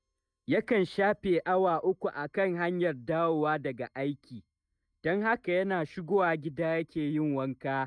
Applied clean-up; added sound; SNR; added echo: neural mask model DeepFilterNet 3.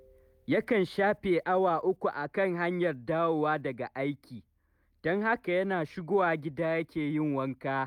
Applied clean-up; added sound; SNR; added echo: none; none; none; none.